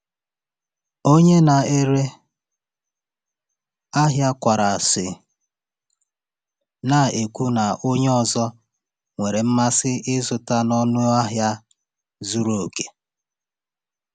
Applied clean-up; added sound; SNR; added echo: none; none; none; none.